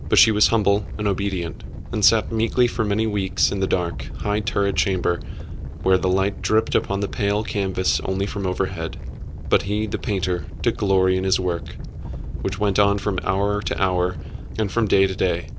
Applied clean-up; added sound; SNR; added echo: none; Animal; 8 dB; none.